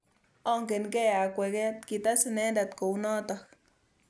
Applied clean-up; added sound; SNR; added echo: none; none; none; none.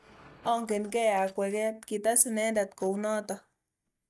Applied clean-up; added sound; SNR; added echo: neural mask model DeepFilterNet 3.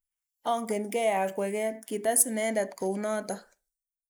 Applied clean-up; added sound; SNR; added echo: neural mask model Resemble Enhance denoiser.